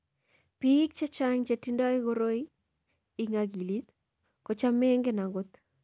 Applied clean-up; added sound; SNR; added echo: none; none; none; none.